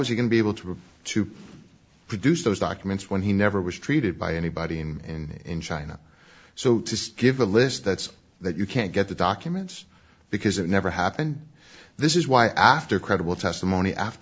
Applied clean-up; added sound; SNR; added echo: none; none; none; none.